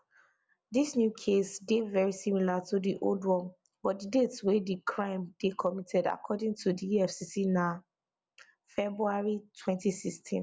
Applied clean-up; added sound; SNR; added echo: none; none; none; none.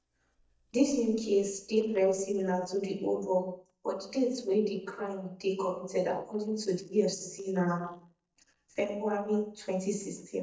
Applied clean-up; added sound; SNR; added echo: neural mask model DeepFilterNet 3.